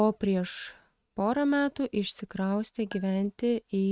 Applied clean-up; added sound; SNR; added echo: neural mask model RNNoise.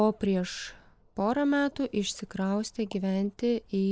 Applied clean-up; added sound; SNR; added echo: neural mask model Resemble Enhance denoiser.